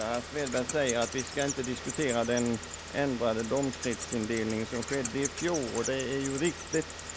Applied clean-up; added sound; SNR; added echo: none; Wild animals + Car; 8 dB; none.